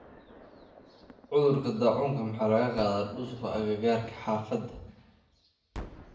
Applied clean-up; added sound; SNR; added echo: none; Gunshot, gunfire; 19 dB; reverberation time 0.7 s.